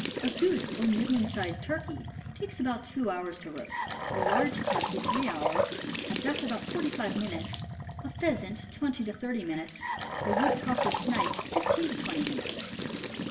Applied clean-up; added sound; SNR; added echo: none; Trickle, dribble / Bathtub (filling or washing) / Sink (filling or washing) / Gurgling; 0 dB; reverberation time 0.7 s.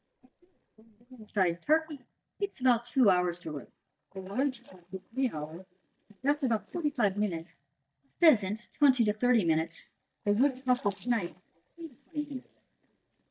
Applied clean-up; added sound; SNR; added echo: neural mask model DeepFilterNet 3.